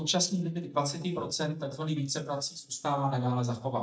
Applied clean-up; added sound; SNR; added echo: neural mask model DeepFilterNet 3.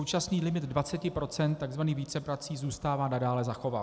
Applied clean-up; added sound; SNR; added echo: none; none; none; none.